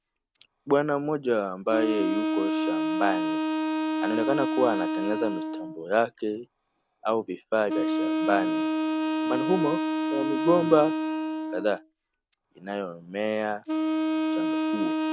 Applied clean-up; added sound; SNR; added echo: none; Wind instrument, woodwind instrument; 0 dB; none.